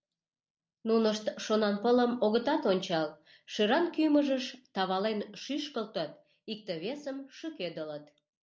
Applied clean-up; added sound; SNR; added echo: none; none; none; none.